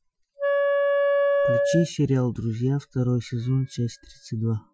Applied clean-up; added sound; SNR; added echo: classical method Wiener filter.